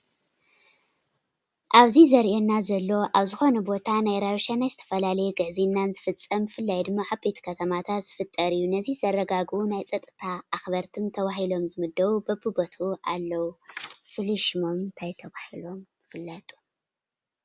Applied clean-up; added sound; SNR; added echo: none; none; none; none.